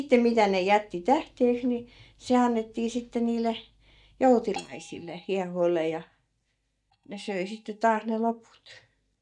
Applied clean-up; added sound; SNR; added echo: neural mask model DeepFilterNet 3.